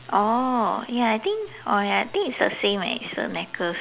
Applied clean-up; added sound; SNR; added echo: none; none; none; none.